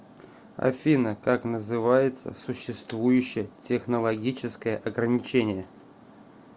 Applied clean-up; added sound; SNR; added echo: none; none; none; none.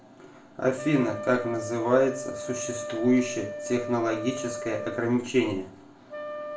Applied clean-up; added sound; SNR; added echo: none; Wind instrument, woodwind instrument; 9 dB; reverberation time 0.4 s.